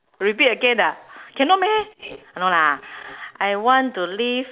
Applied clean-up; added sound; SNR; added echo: none; none; none; none.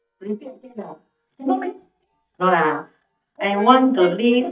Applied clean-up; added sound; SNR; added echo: neural mask model DeepFilterNet 3.